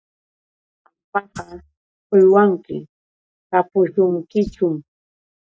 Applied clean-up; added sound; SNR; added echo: neural mask model DeepFilterNet 3.